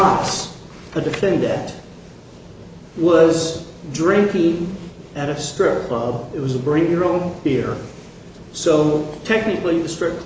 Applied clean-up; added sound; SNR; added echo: none; none; none; none.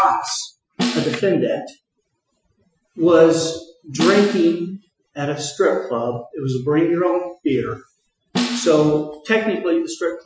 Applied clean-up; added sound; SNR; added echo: classical method Wiener filter.